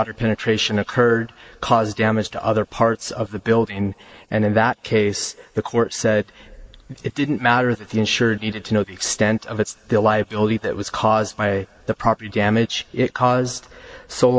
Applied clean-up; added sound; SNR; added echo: neural mask model Resemble Enhance denoiser.